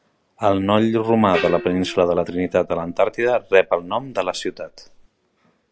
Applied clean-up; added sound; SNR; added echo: none; Gong; 14 dB; none.